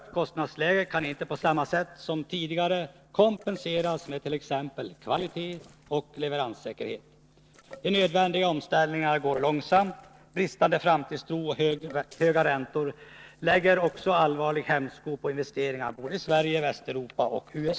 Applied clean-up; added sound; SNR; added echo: neural separator model SepFormer DNS4.